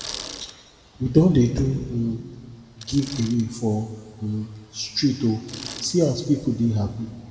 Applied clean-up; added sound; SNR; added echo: none; Bicycle; 18 dB; reverberation time 1.7 s.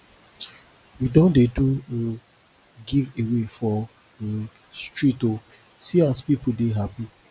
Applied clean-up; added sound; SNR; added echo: none; none; none; none.